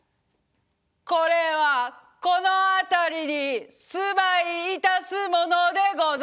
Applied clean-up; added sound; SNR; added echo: none; none; none; none.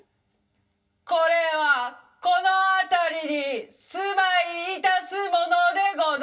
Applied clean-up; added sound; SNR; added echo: none; none; none; reverberation time 0.2 s.